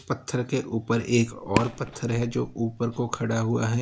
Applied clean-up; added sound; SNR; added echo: none; Fireworks; 8 dB; none.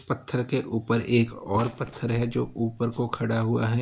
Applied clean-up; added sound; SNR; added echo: neural mask model Resemble Enhance denoiser.